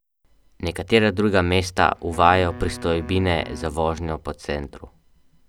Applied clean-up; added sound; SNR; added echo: none; Wind instrument, woodwind instrument; 18 dB; none.